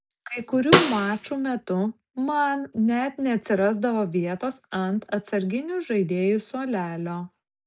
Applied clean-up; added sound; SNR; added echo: none; Snare drum; -1 dB; none.